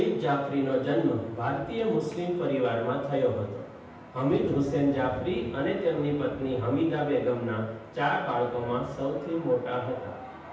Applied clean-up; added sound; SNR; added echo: none; none; none; reverberation time 0.9 s.